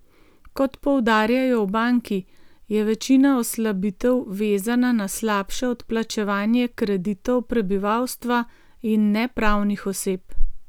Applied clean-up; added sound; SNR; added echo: none; none; none; none.